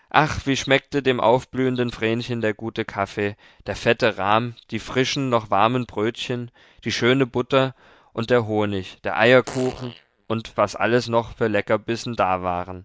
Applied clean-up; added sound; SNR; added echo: neural mask model DeepFilterNet 3.